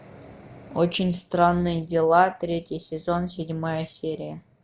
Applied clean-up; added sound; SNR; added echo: none; none; none; none.